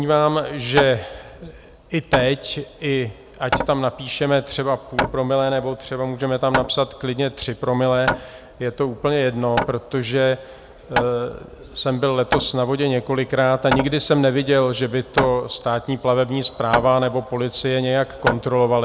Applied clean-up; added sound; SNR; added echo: none; Hammer; 9 dB; none.